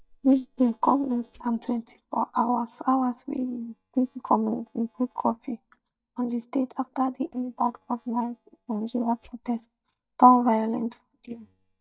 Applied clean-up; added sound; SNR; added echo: neural mask model DeepFilterNet 3.